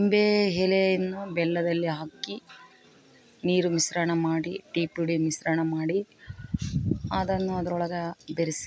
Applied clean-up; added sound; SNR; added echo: none; none; none; none.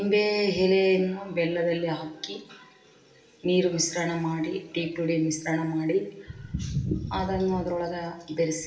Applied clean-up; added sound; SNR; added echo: none; none; none; reverberation time 0.7 s.